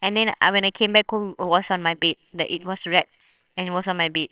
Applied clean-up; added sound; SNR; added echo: neural separator model SepFormer WHAMR!.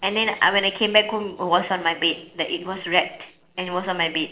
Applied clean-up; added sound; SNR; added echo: neural separator model SepFormer DNS4.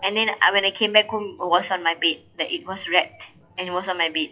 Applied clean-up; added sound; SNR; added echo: classical method WPE with log-MMSE.